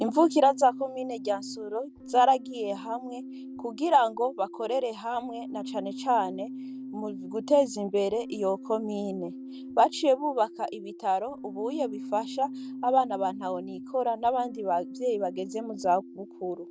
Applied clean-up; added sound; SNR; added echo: none; Keyboard (musical); 12 dB; none.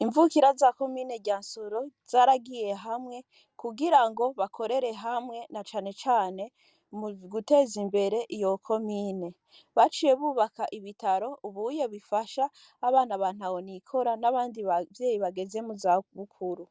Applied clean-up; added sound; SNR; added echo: none; none; none; none.